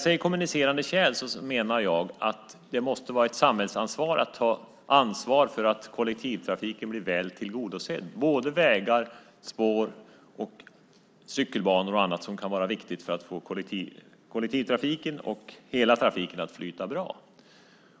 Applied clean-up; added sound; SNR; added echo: none; none; none; none.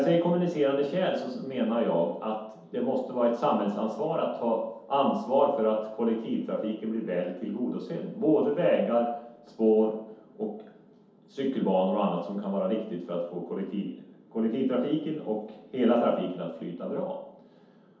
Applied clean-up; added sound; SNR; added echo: none; none; none; reverberation time 0.8 s.